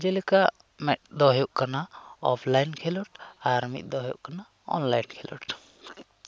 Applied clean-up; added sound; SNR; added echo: none; none; none; none.